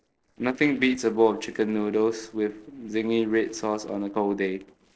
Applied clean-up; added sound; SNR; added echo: neural separator model SepFormer DNS4.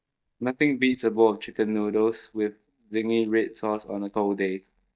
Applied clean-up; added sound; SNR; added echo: neural mask model DeepFilterNet 3.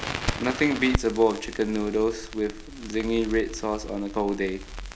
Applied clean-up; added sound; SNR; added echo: none; Crackle; 8 dB; none.